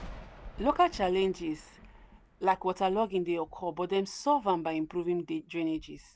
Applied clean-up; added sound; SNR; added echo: none; Thunder; 19 dB; none.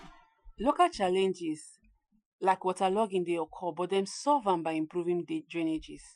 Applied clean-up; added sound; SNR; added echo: classical method Wiener filter.